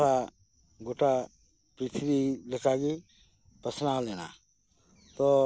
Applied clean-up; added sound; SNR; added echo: none; none; none; none.